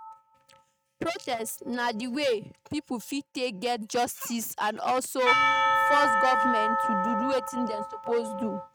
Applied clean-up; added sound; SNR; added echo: neural mask model RNNoise.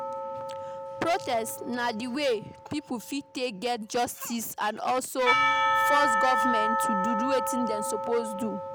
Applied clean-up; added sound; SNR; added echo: none; Church bell / Percussion; -1 dB; none.